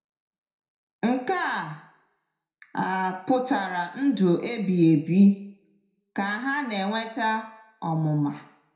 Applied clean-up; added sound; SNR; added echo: none; none; none; reverberation time 0.6 s.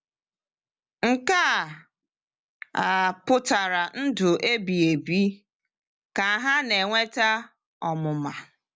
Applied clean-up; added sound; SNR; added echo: none; none; none; none.